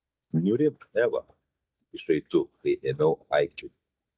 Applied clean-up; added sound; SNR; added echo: neural mask model DeepFilterNet 3.